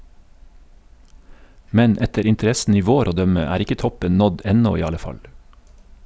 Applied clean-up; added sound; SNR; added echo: none; none; none; none.